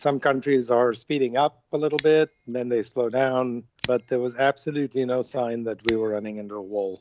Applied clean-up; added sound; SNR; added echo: none; Scissors; 19 dB; none.